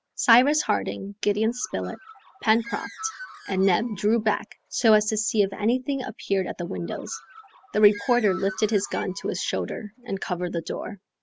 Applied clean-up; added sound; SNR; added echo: none; Bird; 20 dB; none.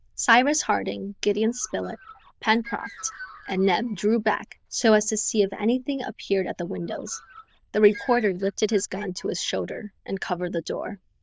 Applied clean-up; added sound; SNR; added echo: neural diffusion model UNIVERSE++.